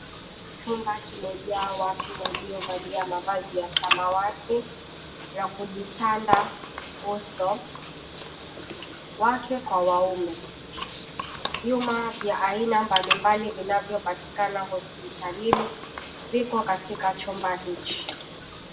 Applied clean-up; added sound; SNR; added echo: none; Bathtub (filling or washing) / Water; 6 dB; reverberation time 0.6 s.